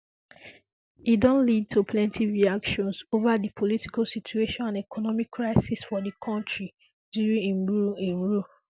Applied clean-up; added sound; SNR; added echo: none; none; none; none.